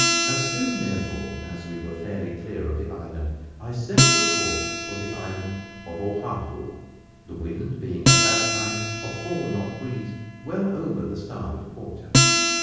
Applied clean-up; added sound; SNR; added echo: none; Acoustic guitar; -4 dB; reverberation time 1.3 s.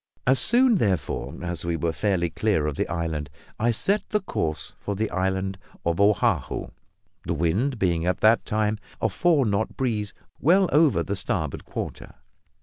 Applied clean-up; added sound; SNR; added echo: none; none; none; none.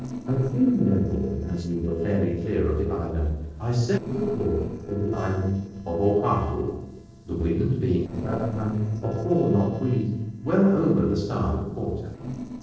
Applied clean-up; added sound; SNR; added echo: neural separator model SepFormer DNS4.